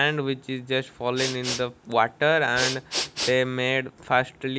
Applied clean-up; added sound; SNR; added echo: none; Respiratory sounds; 8 dB; none.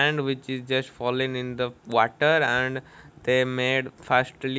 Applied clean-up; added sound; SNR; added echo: none; none; none; none.